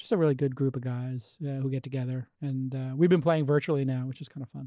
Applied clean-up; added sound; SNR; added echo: none; none; none; none.